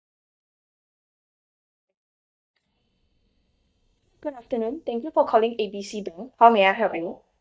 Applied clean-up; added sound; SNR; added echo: neural mask model DeepFilterNet 3.